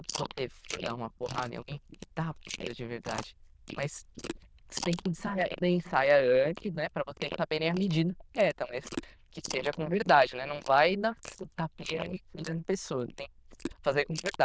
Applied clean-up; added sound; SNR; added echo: neural diffusion model UNIVERSE++.